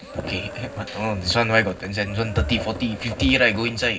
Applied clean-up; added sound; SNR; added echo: none; Cheering; 16 dB; reverberation time 0.4 s.